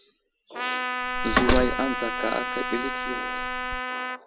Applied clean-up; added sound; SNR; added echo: none; Trumpet + Slam; -3 dB; none.